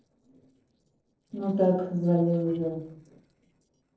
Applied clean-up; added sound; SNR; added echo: neural separator model SepFormer DNS4.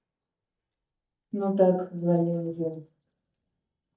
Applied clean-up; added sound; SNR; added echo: neural mask model DeepFilterNet 3.